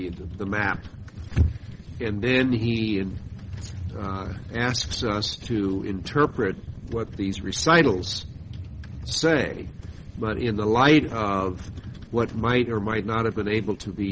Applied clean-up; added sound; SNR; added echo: none; none; none; none.